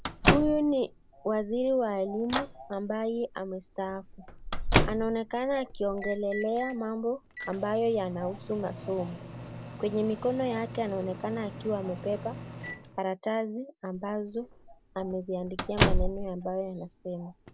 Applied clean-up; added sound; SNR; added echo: none; Microwave oven; 3 dB; none.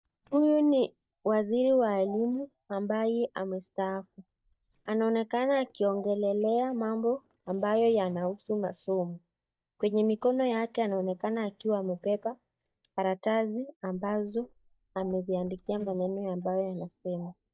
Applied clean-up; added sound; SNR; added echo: neural mask model DeepFilterNet 3.